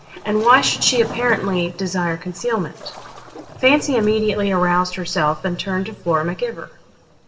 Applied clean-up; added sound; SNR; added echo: none; Waves, surf; 16 dB; reverberation time 1.1 s.